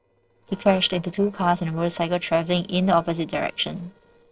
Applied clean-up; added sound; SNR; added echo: neural separator model SepFormer DNS4.